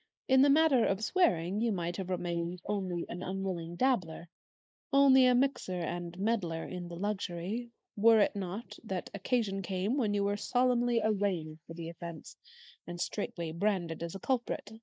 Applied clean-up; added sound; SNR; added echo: neural mask model Resemble Enhance denoiser.